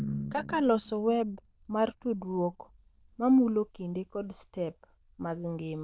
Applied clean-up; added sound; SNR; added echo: neural diffusion model UNIVERSE++.